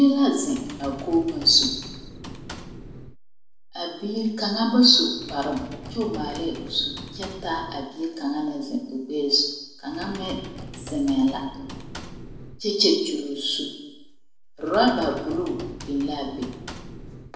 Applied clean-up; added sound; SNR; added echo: none; Computer keyboard; 15 dB; reverberation time 0.9 s.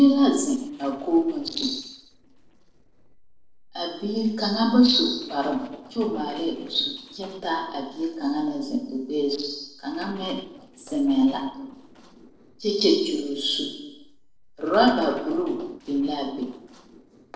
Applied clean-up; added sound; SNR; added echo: neural separator model SepFormer DNS4.